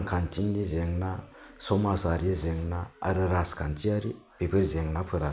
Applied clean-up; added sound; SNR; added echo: none; none; none; none.